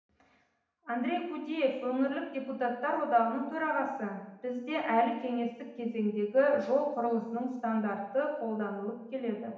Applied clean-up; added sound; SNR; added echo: none; none; none; reverberation time 0.8 s.